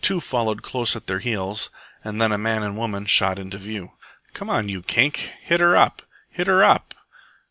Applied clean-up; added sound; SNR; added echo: none; none; none; none.